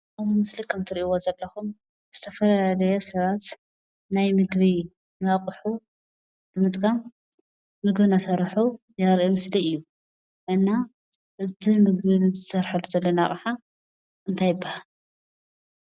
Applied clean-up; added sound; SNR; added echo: none; none; none; none.